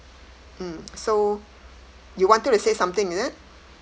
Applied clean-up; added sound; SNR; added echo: none; none; none; none.